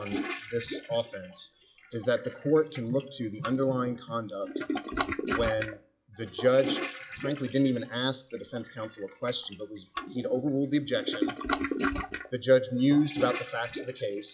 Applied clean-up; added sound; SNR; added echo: classical method log-MMSE.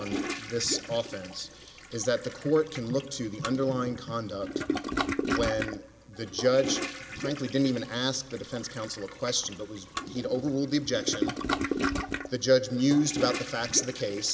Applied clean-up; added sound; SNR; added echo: none; Toilet flush; 6 dB; none.